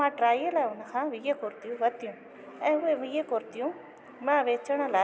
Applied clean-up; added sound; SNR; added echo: none; none; none; none.